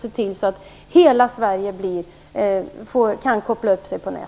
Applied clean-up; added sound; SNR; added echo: none; none; none; none.